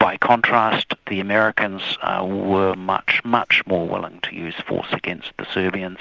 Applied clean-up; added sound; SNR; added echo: none; none; none; none.